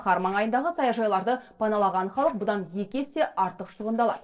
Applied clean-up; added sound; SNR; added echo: neural separator model SepFormer DNS4.